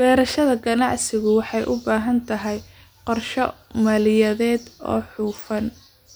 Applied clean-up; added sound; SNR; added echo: none; none; none; none.